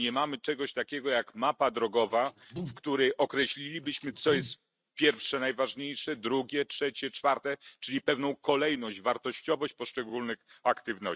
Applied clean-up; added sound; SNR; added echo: neural mask model RNNoise.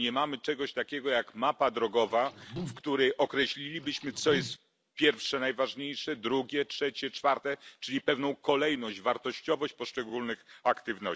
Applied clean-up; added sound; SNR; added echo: none; Liquid; 11 dB; none.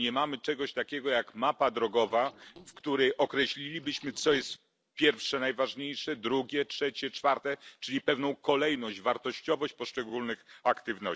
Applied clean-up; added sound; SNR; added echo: neural separator model SepFormer DNS4.